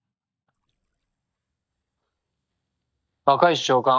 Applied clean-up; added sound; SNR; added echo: neural mask model DeepFilterNet 3.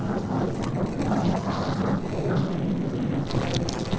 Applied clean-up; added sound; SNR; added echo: neural separator model SepFormer DNS4.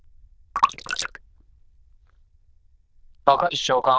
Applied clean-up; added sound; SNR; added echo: neural diffusion model UNIVERSE++.